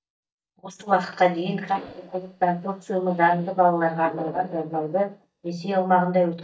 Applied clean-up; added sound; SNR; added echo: neural mask model DeepFilterNet 3.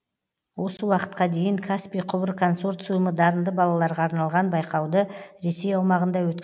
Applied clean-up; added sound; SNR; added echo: none; none; none; none.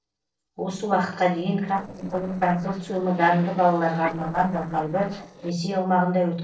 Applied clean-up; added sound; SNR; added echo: neural separator model SepFormer DNS4.